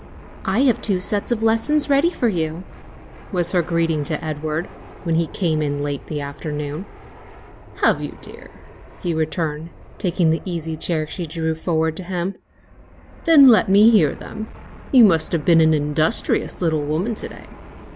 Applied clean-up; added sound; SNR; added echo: none; Fixed-wing aircraft, airplane; 18 dB; none.